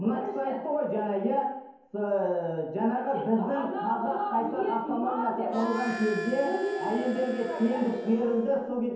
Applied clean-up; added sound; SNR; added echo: none; Harmonica; 12 dB; reverberation time 0.9 s.